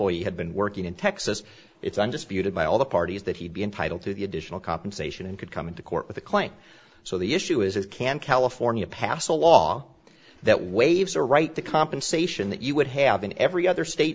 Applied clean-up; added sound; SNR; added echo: none; none; none; none.